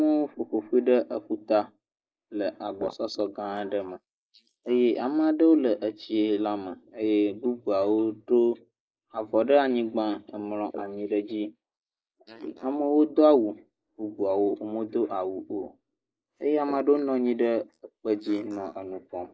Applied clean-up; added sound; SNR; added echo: neural mask model Resemble Enhance denoiser.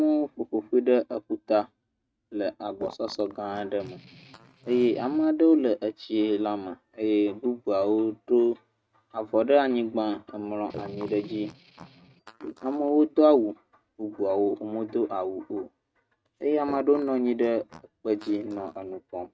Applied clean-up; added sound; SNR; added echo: neural mask model RNNoise.